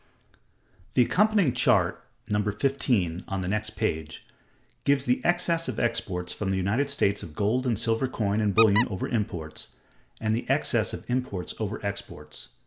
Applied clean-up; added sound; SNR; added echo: none; Squeak; 5 dB; none.